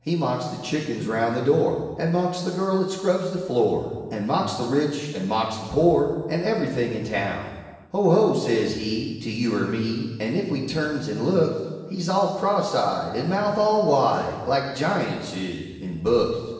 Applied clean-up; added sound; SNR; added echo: none; none; none; reverberation time 1.2 s.